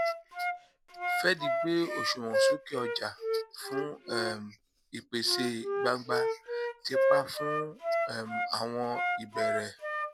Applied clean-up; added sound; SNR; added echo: none; Wind instrument, woodwind instrument; -2 dB; none.